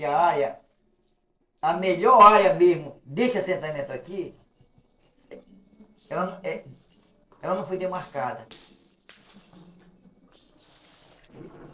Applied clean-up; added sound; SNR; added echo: neural separator model SepFormer DNS4.